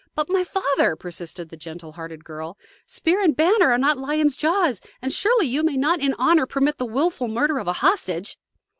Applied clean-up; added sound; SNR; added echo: none; none; none; none.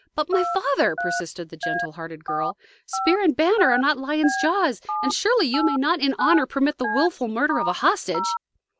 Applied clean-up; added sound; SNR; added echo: none; Telephone; 6 dB; none.